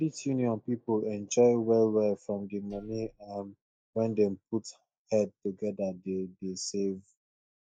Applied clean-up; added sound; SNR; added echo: neural mask model DeepFilterNet 3.